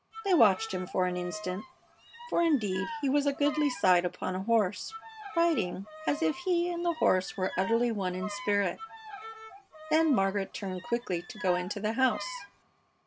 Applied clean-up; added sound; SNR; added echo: none; Bowed string instrument; 14 dB; none.